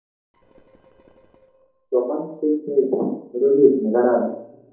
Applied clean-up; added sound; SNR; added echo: neural separator model SepFormer DNS4.